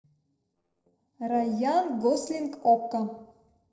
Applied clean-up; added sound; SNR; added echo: neural separator model SepFormer DNS4.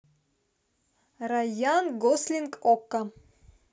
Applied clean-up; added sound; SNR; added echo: none; none; none; none.